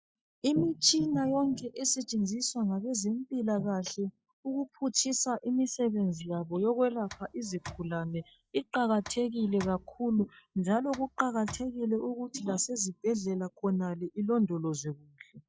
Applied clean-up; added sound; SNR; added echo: classical method log-MMSE.